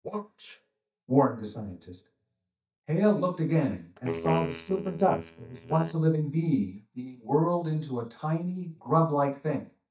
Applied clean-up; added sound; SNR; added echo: neural mask model DeepFilterNet 3.